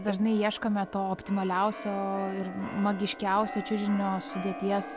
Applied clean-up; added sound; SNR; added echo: none; Keyboard (musical); 12 dB; none.